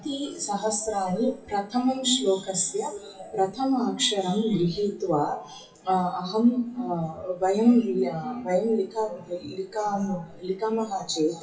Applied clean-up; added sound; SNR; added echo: classical method WPE with log-MMSE.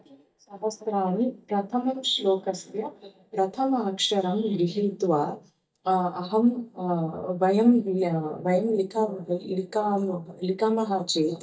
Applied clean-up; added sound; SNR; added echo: neural mask model DeepFilterNet 3.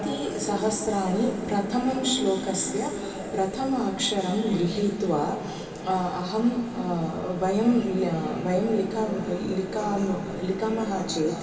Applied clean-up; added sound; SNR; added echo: none; Bowed string instrument; 17 dB; reverberation time 2.6 s.